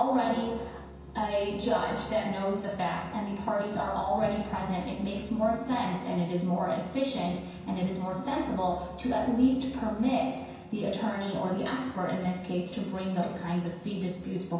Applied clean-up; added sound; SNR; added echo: none; Bowed string instrument; 19 dB; reverberation time 0.6 s.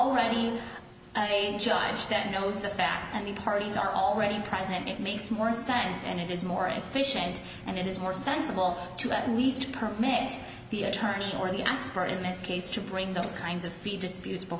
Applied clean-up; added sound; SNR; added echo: none; none; none; none.